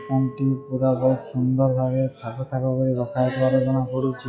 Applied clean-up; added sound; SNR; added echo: classical method log-MMSE.